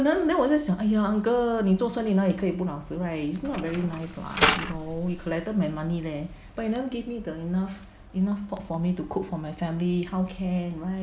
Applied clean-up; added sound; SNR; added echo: none; Mechanisms; 2 dB; none.